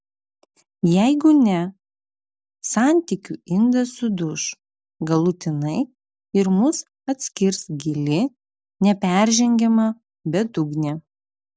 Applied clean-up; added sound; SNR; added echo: none; none; none; none.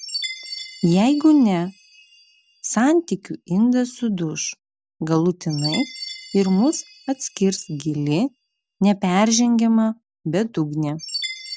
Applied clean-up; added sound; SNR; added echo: none; Chime; 16 dB; none.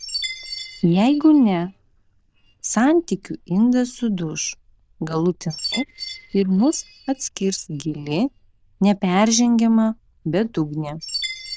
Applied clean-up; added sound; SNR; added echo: neural diffusion model UNIVERSE++.